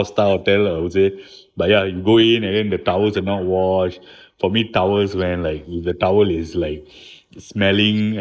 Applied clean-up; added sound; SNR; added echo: neural mask model Resemble Enhance denoiser.